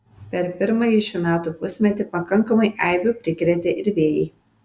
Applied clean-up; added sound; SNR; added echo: none; none; none; none.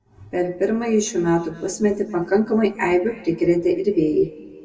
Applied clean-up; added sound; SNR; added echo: none; none; none; reverberation time 2.1 s.